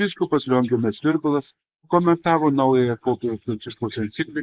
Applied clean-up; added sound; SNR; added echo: neural mask model Resemble Enhance denoiser.